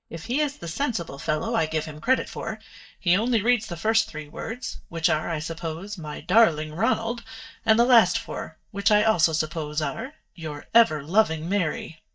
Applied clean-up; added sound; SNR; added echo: neural mask model DeepFilterNet 3.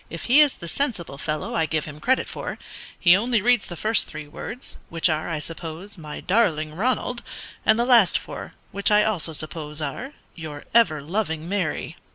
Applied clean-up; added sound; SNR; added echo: none; none; none; none.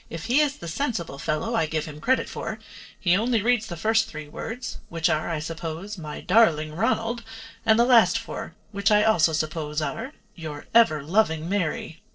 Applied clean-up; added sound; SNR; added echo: neural separator model SepFormer DNS4.